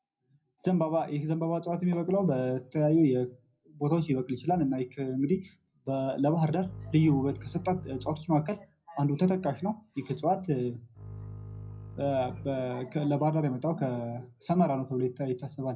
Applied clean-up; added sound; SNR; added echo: none; Bowed string instrument; 14 dB; reverberation time 0.4 s.